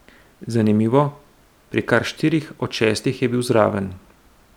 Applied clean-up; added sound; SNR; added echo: none; none; none; none.